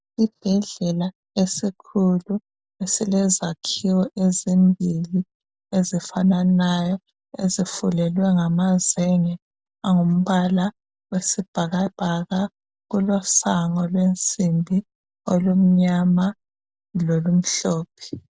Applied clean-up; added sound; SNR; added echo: none; none; none; none.